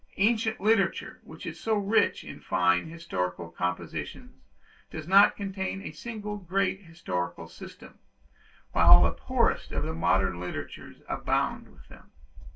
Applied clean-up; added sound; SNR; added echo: none; none; none; reverberation time 0.2 s.